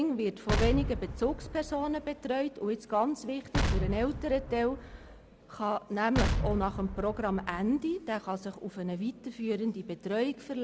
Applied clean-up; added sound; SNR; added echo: none; Explosion; 2 dB; none.